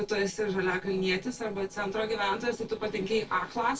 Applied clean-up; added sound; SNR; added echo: neural separator model SepFormer DNS4.